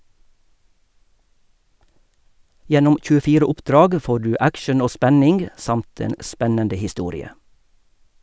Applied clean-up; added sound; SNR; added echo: none; none; none; none.